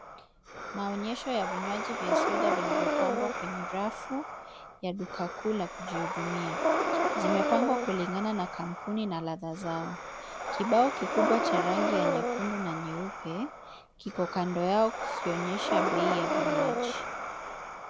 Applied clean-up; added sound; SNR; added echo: none; Breathing; -1 dB; none.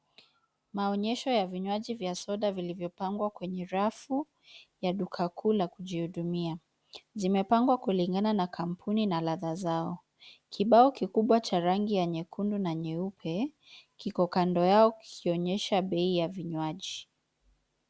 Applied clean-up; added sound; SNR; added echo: none; none; none; none.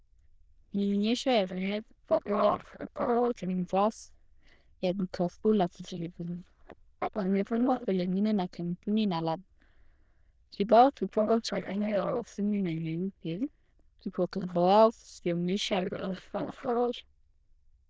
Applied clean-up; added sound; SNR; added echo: neural diffusion model UNIVERSE++.